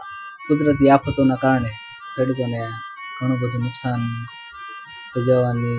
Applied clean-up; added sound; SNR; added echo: classical method Wiener filter.